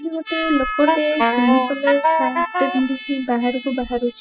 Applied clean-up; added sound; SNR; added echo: classical method spectral subtraction.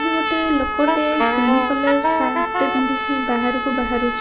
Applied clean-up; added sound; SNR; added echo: none; Trumpet + Wind instrument, woodwind instrument; 0 dB; none.